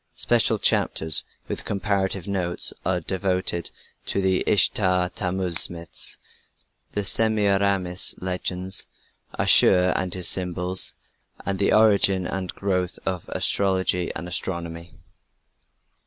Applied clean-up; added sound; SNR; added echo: none; none; none; none.